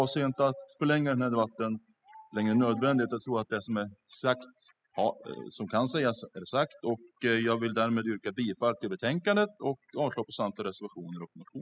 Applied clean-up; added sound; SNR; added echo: classical method spectral subtraction.